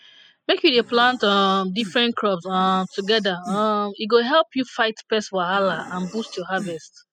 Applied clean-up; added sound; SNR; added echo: classical method spectral subtraction.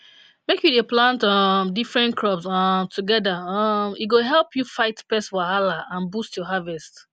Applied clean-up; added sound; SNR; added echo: none; none; none; none.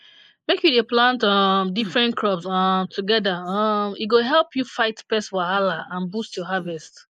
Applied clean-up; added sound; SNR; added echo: neural mask model Resemble Enhance denoiser.